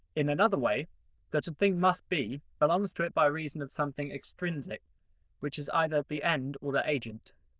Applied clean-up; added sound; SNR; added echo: neural diffusion model UNIVERSE++.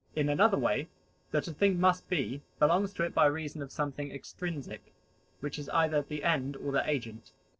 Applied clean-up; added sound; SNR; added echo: neural separator model SepFormer DNS4.